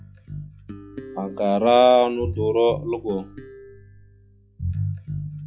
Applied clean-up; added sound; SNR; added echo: classical method log-MMSE.